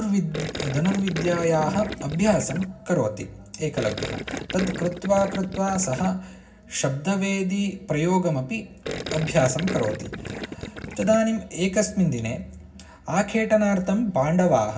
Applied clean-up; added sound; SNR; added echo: none; Gurgling; 9 dB; reverberation time 0.4 s.